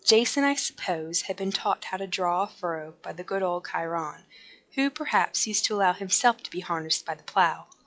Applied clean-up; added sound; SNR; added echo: classical method log-MMSE.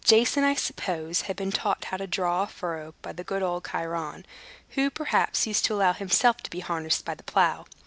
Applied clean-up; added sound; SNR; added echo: none; none; none; none.